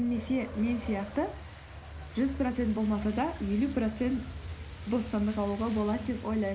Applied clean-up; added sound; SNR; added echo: none; Truck; 11 dB; none.